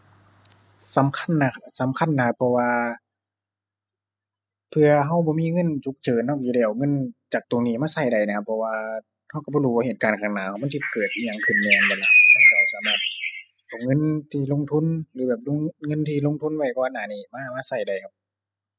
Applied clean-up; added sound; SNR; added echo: classical method spectral subtraction.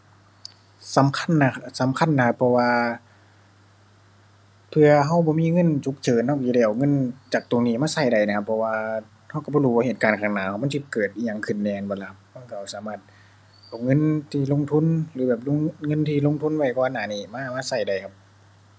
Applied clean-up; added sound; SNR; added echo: none; none; none; none.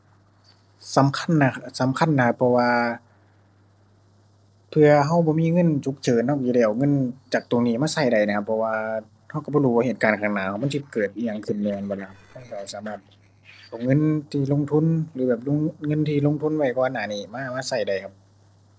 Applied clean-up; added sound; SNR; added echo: neural separator model SepFormer DNS4.